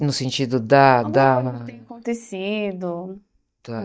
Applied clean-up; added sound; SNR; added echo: neural mask model DeepFilterNet 3.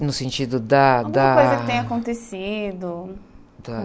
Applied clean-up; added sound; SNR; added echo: none; none; none; none.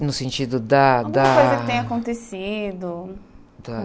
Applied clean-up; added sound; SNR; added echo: none; Clapping; 15 dB; none.